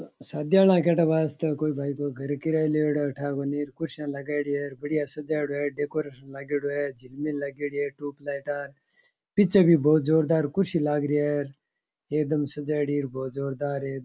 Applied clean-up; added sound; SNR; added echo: none; none; none; none.